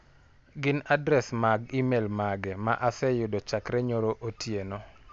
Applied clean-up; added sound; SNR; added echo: none; none; none; none.